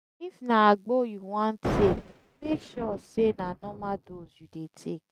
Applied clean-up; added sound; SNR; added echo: neural mask model RNNoise.